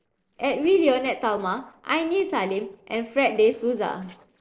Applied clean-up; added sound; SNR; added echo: neural separator model SepFormer DNS4.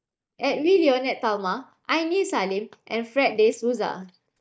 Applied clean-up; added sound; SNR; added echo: neural mask model DeepFilterNet 3.